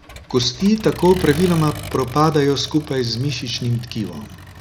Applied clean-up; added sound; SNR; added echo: none; Accelerating, revving, vroom; 14 dB; none.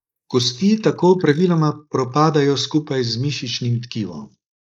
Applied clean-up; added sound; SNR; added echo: neural mask model Resemble Enhance denoiser.